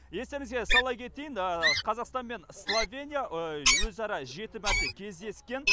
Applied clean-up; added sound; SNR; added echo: none; Wild animals; -3 dB; none.